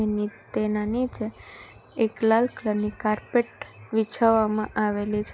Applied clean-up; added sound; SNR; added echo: none; none; none; none.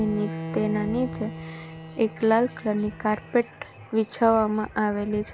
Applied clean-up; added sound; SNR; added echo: none; Bowed string instrument; 13 dB; none.